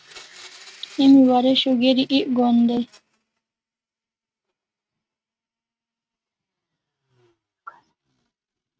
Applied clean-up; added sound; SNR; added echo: neural mask model RNNoise.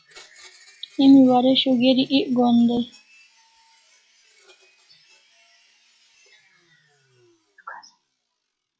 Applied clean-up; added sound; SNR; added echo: classical method log-MMSE.